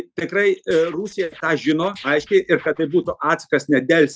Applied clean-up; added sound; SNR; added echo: neural mask model DeepFilterNet 3.